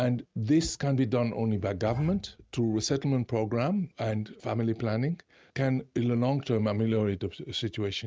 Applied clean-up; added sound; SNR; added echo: neural mask model RNNoise.